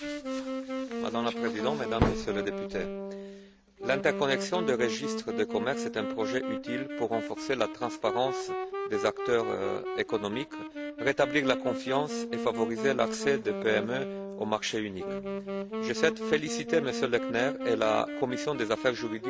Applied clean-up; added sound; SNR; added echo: none; Wind instrument, woodwind instrument; 4 dB; none.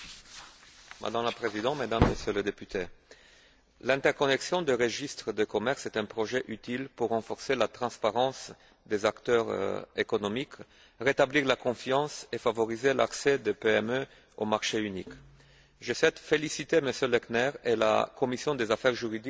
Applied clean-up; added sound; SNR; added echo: none; none; none; none.